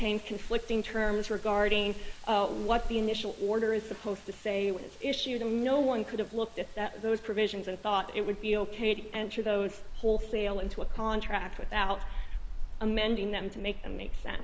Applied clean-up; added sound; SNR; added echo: none; Rain; 5 dB; none.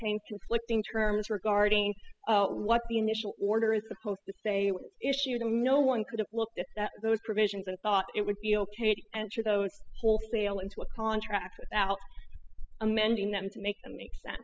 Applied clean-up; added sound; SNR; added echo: classical method spectral subtraction.